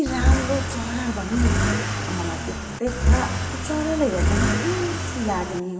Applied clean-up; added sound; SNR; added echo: none; Accelerating, revving, vroom / Car; -4 dB; reverberation time 2.4 s.